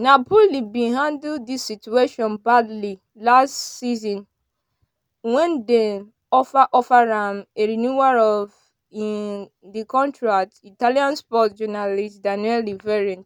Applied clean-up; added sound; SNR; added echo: none; none; none; none.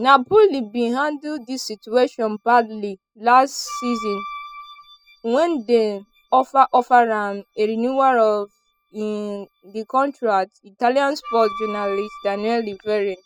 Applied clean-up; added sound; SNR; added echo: classical method spectral subtraction.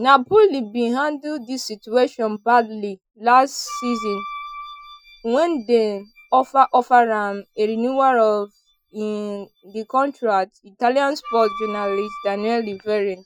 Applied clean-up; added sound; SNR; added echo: classical method Wiener filter.